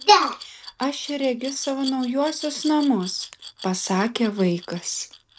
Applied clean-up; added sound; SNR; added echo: none; Glass; 18 dB; none.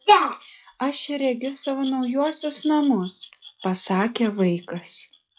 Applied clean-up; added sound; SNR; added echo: classical method log-MMSE.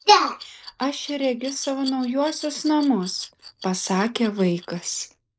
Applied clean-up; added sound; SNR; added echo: neural mask model Resemble Enhance denoiser.